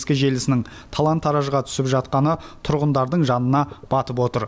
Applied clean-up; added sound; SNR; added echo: none; none; none; none.